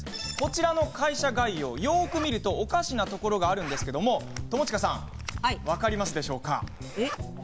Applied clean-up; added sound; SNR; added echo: none; Zipper (clothing); 13 dB; none.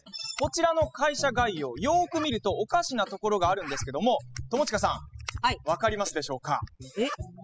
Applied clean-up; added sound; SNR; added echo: classical method spectral subtraction.